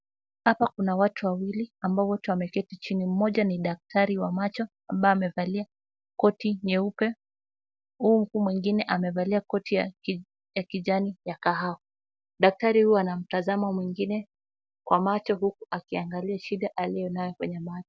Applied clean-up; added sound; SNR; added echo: none; none; none; none.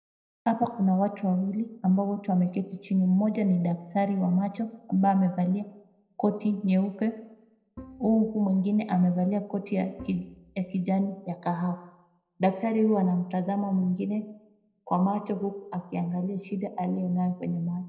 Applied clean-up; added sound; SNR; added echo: neural separator model SepFormer DNS4.